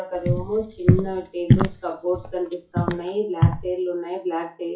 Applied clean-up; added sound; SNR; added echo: classical method WPE with log-MMSE.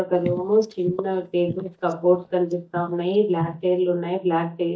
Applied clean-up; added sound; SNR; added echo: neural mask model DeepFilterNet 3.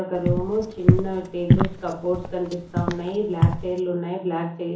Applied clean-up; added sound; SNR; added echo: none; Walk, footsteps; -3 dB; reverberation time 0.7 s.